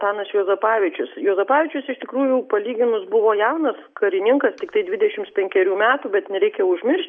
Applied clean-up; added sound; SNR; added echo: none; none; none; none.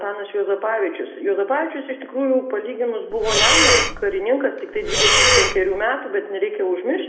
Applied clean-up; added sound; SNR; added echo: none; Breathing; -5 dB; reverberation time 0.9 s.